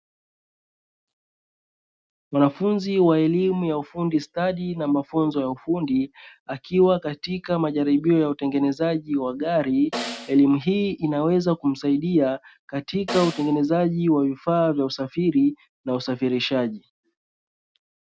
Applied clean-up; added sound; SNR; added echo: none; Snare drum; 12 dB; none.